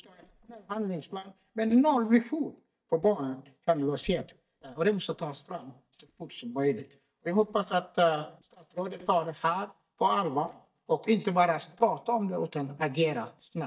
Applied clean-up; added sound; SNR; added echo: neural mask model DeepFilterNet 3.